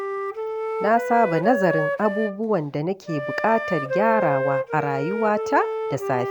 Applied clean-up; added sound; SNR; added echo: none; Wind instrument, woodwind instrument; 4 dB; none.